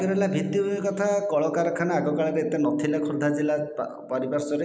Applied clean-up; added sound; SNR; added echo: none; none; none; none.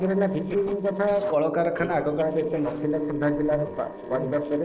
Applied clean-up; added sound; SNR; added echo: neural separator model SepFormer DNS4.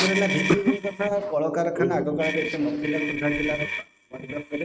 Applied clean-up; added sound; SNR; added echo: neural mask model RNNoise.